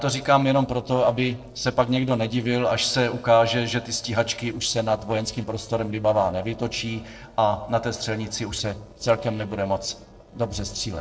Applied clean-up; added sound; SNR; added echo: neural separator model SepFormer DNS4.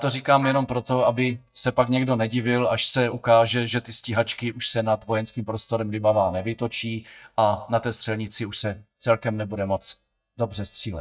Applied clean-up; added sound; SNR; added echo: neural mask model DeepFilterNet 3.